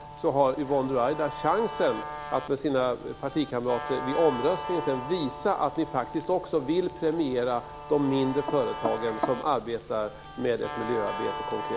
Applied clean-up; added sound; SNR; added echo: none; Guitar; 11 dB; none.